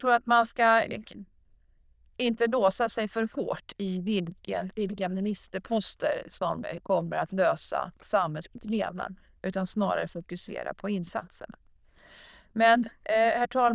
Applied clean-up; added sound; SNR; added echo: neural diffusion model UNIVERSE++.